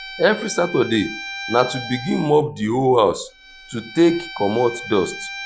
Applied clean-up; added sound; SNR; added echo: none; Bowed string instrument; 14 dB; none.